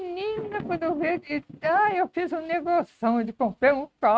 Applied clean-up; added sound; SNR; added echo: neural mask model RNNoise.